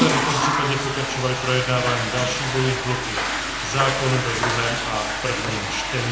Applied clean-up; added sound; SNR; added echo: none; Toilet flush / Water; 0 dB; reverberation time 0.7 s.